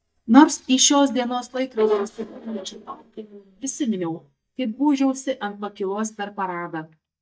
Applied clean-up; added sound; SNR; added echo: neural mask model DeepFilterNet 3.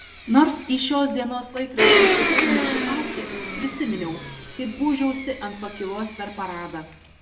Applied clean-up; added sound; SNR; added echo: none; Domestic sounds, home sounds; -1 dB; reverberation time 0.6 s.